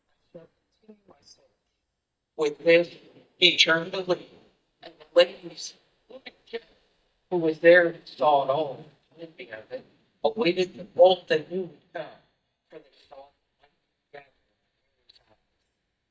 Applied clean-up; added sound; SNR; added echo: neural mask model DeepFilterNet 3.